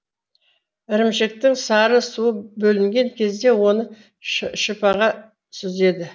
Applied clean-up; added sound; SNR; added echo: none; none; none; none.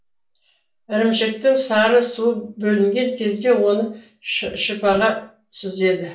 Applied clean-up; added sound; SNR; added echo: none; none; none; reverberation time 0.3 s.